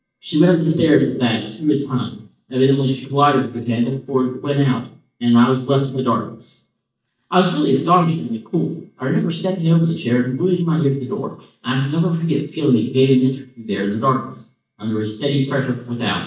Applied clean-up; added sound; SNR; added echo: neural mask model DeepFilterNet 3.